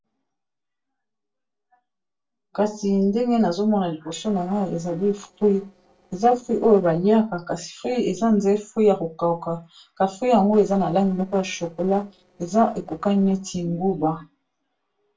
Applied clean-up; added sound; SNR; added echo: neural separator model SepFormer DNS4.